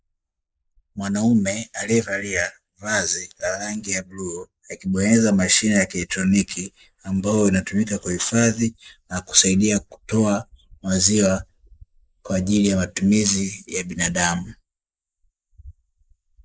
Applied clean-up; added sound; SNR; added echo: neural mask model Resemble Enhance denoiser.